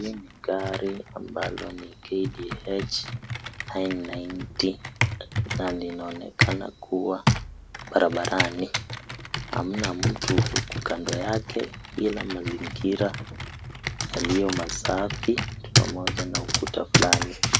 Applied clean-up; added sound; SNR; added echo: none; Computer keyboard; -1 dB; none.